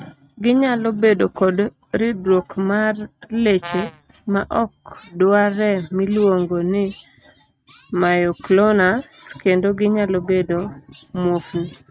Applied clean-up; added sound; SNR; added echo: neural mask model RNNoise.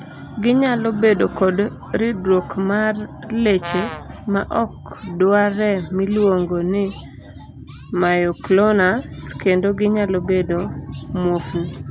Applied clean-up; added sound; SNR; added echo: none; Brass instrument; 11 dB; none.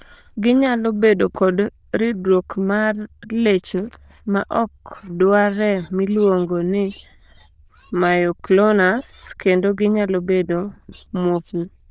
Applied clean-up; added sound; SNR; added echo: neural diffusion model UNIVERSE++.